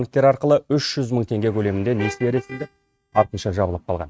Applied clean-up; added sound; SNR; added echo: neural mask model RNNoise.